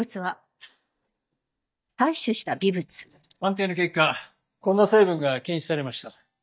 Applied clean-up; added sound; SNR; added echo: neural mask model DeepFilterNet 3.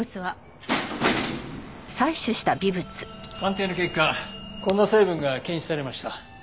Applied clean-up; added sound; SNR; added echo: none; none; none; none.